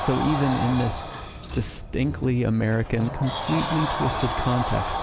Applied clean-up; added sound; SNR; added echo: none; Sliding door; 4 dB; none.